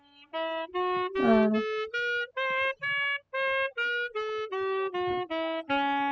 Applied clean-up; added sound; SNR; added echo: classical method spectral subtraction.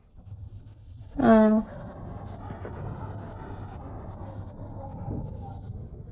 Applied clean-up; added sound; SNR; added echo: neural mask model Resemble Enhance denoiser.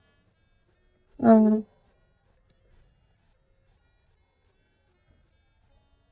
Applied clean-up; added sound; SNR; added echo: neural mask model DeepFilterNet 3.